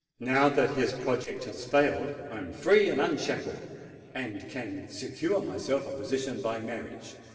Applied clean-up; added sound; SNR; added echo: neural separator model SepFormer DNS4.